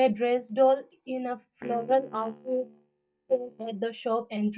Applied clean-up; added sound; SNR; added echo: neural mask model DeepFilterNet 3.